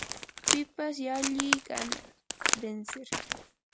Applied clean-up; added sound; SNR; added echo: none; Crack; -3 dB; none.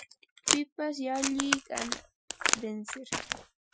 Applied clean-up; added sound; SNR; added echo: classical method Wiener filter.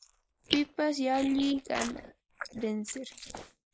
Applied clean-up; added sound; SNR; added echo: neural mask model Resemble Enhance denoiser.